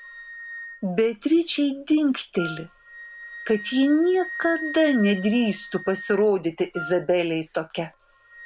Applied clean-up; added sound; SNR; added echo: none; Wind instrument, woodwind instrument + Wind instrument, woodwind instrument; 14 dB; none.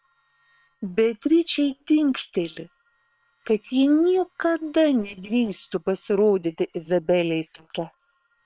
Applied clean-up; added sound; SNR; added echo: neural separator model SepFormer WHAM!.